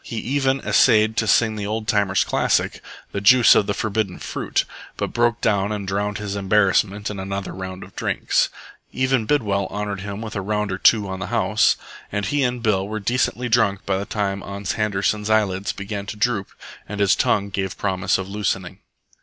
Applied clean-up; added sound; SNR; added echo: none; none; none; none.